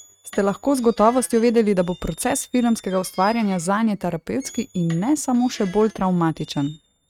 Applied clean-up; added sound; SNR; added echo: neural mask model RNNoise.